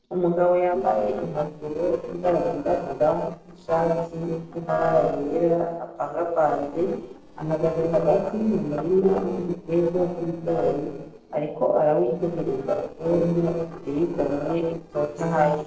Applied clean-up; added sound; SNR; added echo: neural separator model SepFormer DNS4.